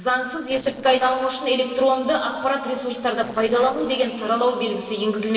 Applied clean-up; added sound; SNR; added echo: neural separator model SepFormer DNS4.